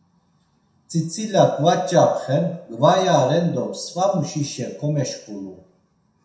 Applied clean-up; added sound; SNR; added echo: none; none; none; reverberation time 0.6 s.